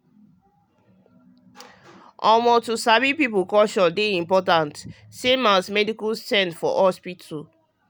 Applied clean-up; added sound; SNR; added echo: none; none; none; none.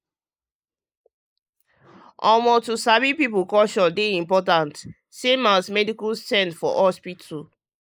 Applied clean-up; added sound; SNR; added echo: neural mask model Resemble Enhance denoiser.